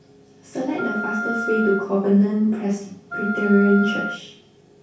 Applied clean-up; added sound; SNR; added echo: none; Wind instrument, woodwind instrument; 8 dB; reverberation time 0.6 s.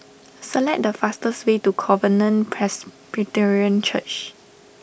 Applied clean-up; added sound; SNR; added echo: none; none; none; none.